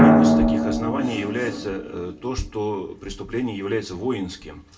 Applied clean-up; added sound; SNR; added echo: none; Drum; -5 dB; reverberation time 0.2 s.